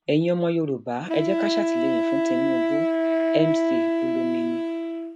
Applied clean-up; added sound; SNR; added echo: neural mask model RNNoise.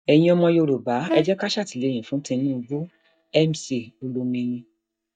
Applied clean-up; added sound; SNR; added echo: neural mask model DeepFilterNet 3.